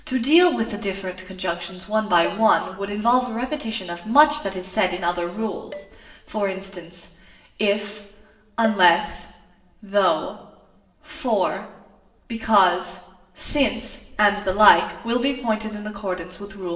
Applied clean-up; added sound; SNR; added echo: neural separator model SepFormer DNS4.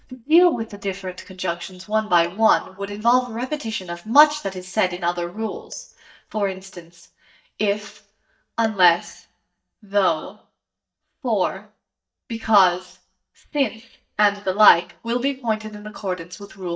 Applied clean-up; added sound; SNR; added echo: neural mask model DeepFilterNet 3.